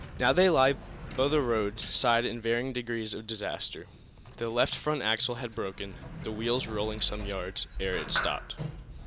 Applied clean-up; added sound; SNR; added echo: none; Sliding door; 11 dB; none.